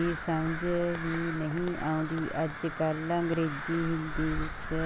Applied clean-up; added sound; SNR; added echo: none; Crow; 9 dB; none.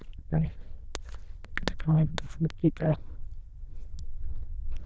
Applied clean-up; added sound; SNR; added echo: neural diffusion model UNIVERSE++.